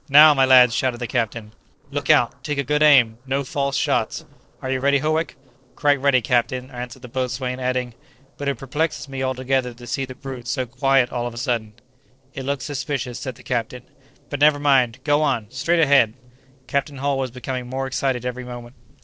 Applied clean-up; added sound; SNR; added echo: neural separator model SepFormer DNS4.